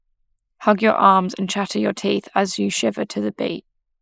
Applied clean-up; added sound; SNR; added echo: neural mask model Resemble Enhance denoiser.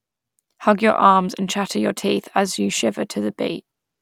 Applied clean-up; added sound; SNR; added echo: none; none; none; none.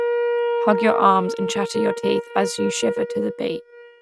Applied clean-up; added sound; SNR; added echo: neural mask model RNNoise.